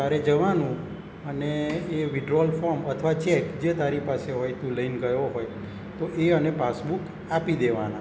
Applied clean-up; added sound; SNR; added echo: none; none; none; none.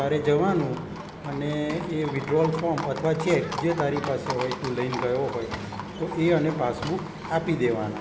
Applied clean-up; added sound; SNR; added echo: none; Livestock, farm animals, working animals; 11 dB; none.